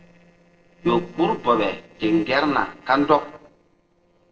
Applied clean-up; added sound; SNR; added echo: neural separator model SepFormer DNS4.